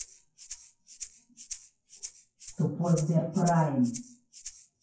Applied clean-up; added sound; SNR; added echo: classical method WPE with log-MMSE.